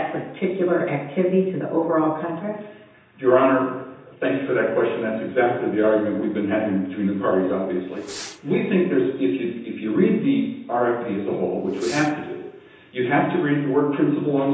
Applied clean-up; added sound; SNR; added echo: none; Fireworks; 19 dB; reverberation time 0.9 s.